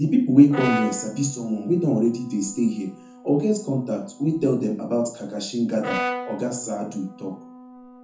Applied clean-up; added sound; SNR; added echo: none; Brass instrument; 12 dB; reverberation time 0.6 s.